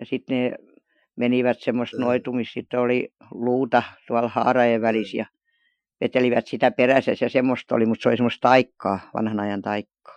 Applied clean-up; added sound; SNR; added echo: classical method Wiener filter.